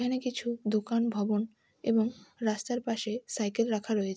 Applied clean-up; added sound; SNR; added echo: none; none; none; none.